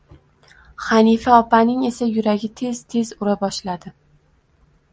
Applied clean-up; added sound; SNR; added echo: none; none; none; none.